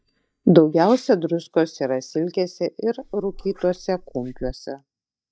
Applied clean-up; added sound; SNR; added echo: neural mask model DeepFilterNet 3.